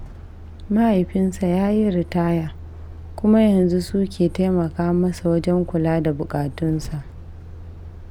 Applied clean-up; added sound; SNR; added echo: none; Truck; 15 dB; none.